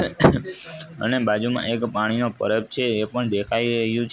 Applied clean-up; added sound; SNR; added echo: none; none; none; none.